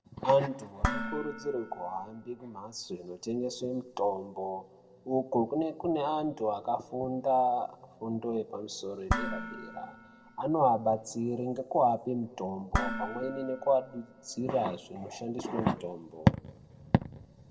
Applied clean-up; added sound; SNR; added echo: none; Dishes, pots, and pans; 7 dB; reverberation time 1.6 s.